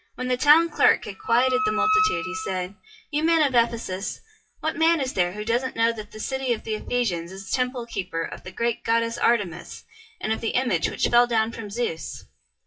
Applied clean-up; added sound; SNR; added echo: classical method WPE with log-MMSE.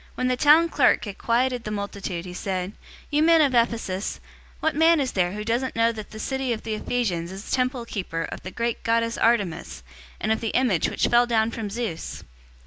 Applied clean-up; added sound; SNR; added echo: none; none; none; none.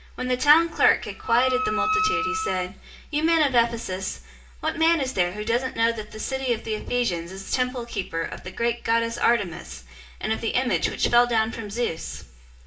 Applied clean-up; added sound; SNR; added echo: none; Wind instrument, woodwind instrument; 3 dB; reverberation time 0.4 s.